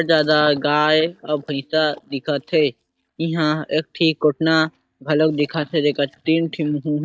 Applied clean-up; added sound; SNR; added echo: neural mask model DeepFilterNet 3.